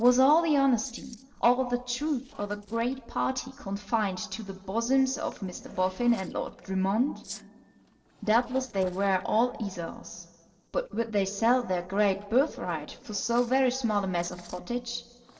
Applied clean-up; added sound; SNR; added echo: neural separator model SepFormer DNS4.